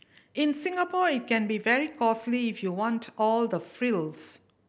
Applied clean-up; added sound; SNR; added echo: none; none; none; none.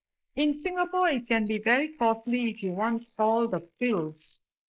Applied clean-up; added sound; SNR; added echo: neural mask model Resemble Enhance denoiser.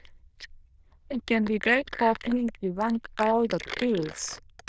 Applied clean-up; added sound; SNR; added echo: neural diffusion model UNIVERSE++.